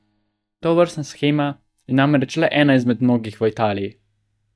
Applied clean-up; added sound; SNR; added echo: neural mask model DeepFilterNet 3.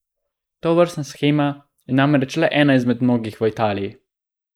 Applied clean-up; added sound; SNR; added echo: neural mask model Resemble Enhance denoiser.